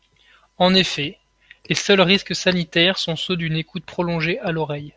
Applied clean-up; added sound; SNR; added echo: none; none; none; none.